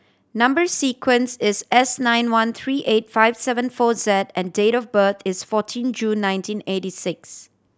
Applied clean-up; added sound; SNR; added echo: none; none; none; none.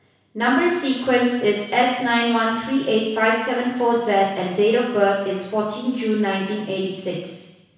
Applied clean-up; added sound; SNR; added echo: none; none; none; reverberation time 1.1 s.